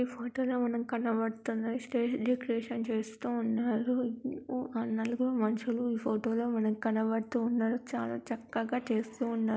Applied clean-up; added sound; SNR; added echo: none; none; none; none.